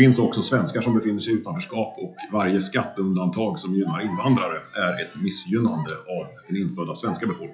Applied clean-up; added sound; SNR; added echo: classical method WPE with log-MMSE.